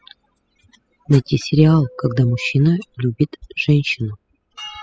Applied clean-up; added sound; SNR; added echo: classical method spectral subtraction.